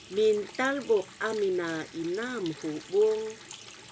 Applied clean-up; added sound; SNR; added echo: none; Water tap, faucet; 18 dB; none.